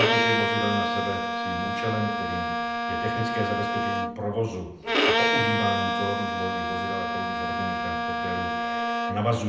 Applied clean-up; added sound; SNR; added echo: none; Bowed string instrument; -4 dB; reverberation time 0.7 s.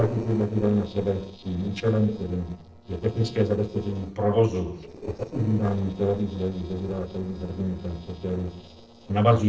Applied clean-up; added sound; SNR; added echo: neural separator model SepFormer DNS4.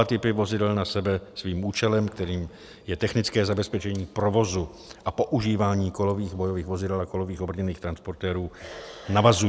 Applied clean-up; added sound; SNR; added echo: none; none; none; none.